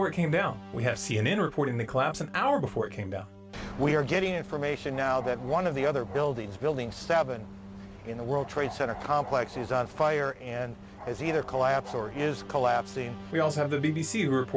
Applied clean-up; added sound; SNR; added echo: none; Bark; 16 dB; none.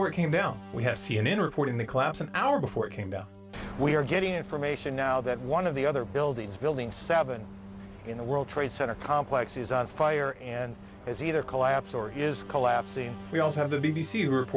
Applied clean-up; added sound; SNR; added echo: none; none; none; none.